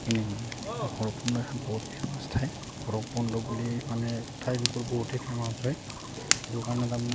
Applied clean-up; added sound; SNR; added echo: none; Fire; 4 dB; none.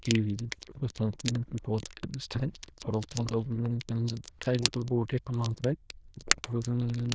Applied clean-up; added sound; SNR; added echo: neural diffusion model UNIVERSE++.